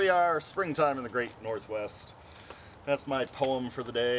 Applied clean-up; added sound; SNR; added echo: none; none; none; none.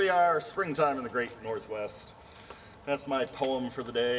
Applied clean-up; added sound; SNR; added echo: none; none; none; reverberation time 1.4 s.